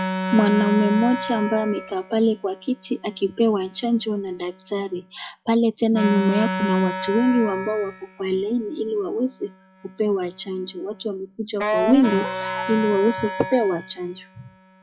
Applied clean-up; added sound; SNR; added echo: classical method log-MMSE.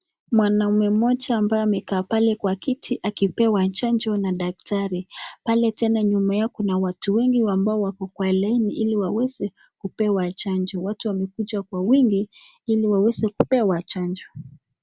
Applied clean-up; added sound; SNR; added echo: none; none; none; none.